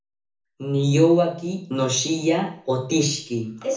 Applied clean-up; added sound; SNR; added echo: none; none; none; reverberation time 0.6 s.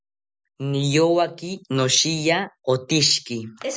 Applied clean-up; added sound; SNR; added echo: none; none; none; none.